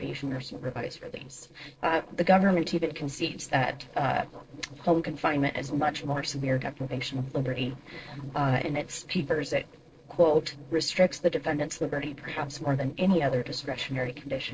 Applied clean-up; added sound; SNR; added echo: neural separator model SepFormer DNS4.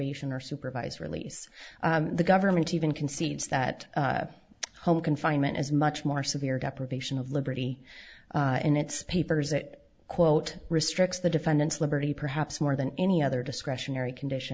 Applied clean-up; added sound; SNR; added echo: none; none; none; none.